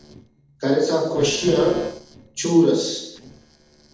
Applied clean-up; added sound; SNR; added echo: neural separator model SepFormer DNS4.